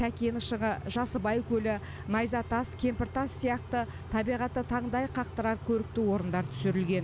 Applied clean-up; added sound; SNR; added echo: none; Idling / Accelerating, revving, vroom / Car; 10 dB; none.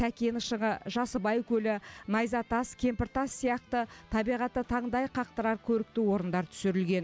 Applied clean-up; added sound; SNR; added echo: none; none; none; none.